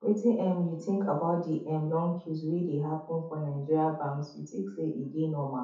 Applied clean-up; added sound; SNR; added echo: none; none; none; reverberation time 0.5 s.